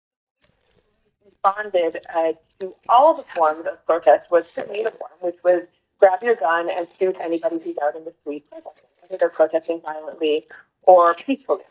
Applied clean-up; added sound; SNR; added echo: neural mask model DeepFilterNet 3.